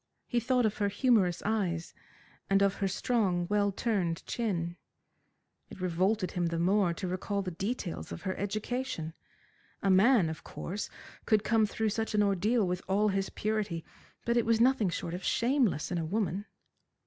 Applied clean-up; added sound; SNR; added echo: none; none; none; none.